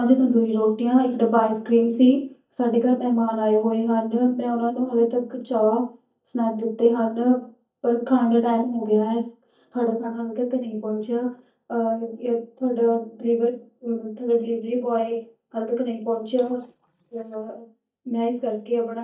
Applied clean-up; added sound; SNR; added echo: neural mask model DeepFilterNet 3.